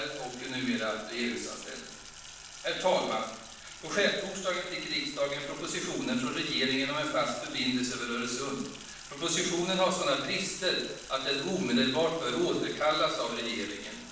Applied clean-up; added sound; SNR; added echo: none; Sink (filling or washing); 16 dB; reverberation time 0.7 s.